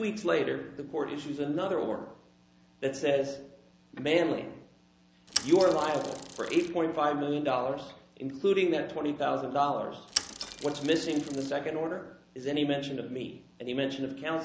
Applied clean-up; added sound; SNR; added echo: none; Mechanisms / Bicycle; 8 dB; none.